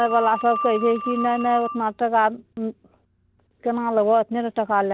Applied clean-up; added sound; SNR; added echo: none; Telephone; 10 dB; none.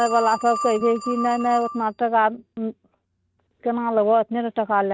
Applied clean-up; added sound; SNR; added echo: neural mask model RNNoise.